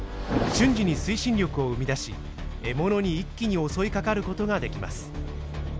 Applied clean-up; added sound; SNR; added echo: none; none; none; none.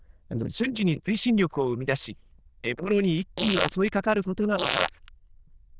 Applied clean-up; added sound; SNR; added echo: neural diffusion model UNIVERSE++.